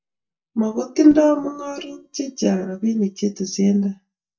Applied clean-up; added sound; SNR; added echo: neural mask model DeepFilterNet 3.